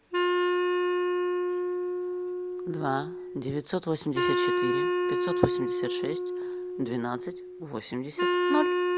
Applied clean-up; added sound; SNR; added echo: none; Wind instrument, woodwind instrument; -5 dB; none.